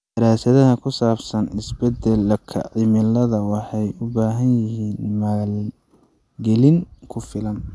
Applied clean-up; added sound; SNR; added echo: none; none; none; none.